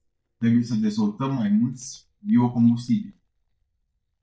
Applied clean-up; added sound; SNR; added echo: neural mask model DeepFilterNet 3.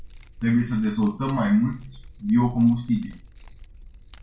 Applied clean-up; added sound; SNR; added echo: none; Keys jangling; 19 dB; reverberation time 0.3 s.